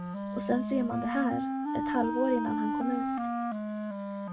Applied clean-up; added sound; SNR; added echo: none; Wind instrument, woodwind instrument; 0 dB; reverberation time 0.2 s.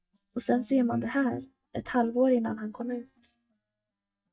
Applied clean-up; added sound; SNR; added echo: neural mask model DeepFilterNet 3.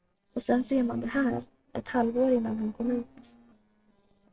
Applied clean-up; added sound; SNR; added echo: neural separator model SepFormer DNS4.